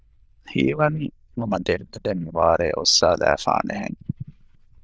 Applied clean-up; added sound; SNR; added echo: neural diffusion model UNIVERSE++.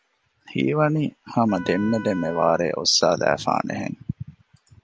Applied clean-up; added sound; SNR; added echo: none; Wind instrument, woodwind instrument; 18 dB; none.